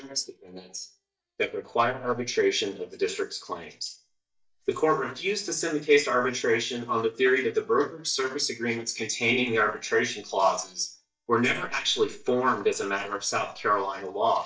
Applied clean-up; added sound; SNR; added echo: neural mask model DeepFilterNet 3.